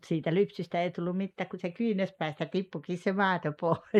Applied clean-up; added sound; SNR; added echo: neural mask model Resemble Enhance denoiser.